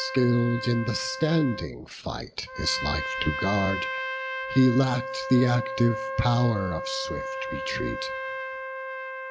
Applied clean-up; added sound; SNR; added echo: none; Trumpet; 7 dB; none.